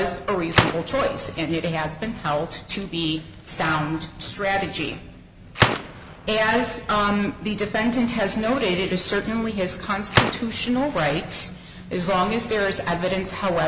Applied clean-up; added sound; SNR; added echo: none; Gunshot, gunfire; 6 dB; none.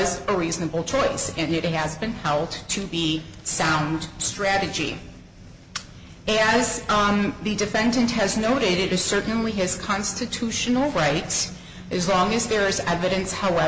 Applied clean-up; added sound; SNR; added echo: none; none; none; none.